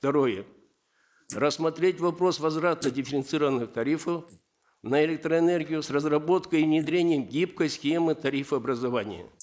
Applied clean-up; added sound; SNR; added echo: neural mask model Resemble Enhance denoiser.